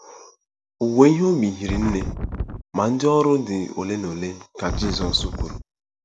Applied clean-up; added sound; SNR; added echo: none; Wind; 5 dB; none.